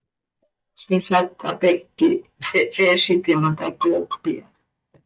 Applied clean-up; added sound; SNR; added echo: neural mask model DeepFilterNet 3.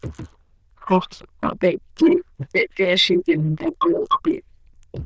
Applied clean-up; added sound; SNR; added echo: neural diffusion model UNIVERSE++.